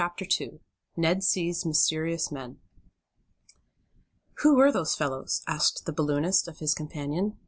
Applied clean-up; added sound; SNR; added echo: none; none; none; none.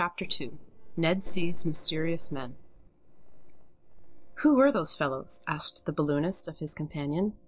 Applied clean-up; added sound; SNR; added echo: neural separator model SepFormer DNS4.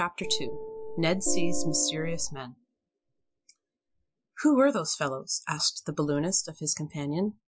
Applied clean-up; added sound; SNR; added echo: classical method Wiener filter.